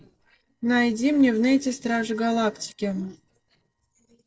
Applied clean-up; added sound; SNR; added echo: neural separator model SepFormer DNS4.